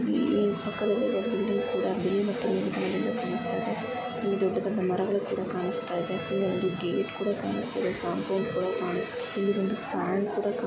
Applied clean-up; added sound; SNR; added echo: none; Cowbell + Bowed string instrument; 15 dB; none.